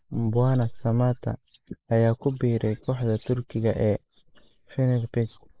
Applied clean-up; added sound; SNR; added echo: neural mask model Resemble Enhance denoiser.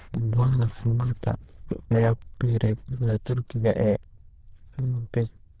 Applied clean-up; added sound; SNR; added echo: neural diffusion model UNIVERSE++.